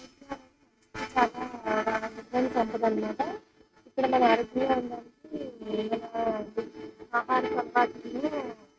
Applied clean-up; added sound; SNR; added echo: neural mask model RNNoise.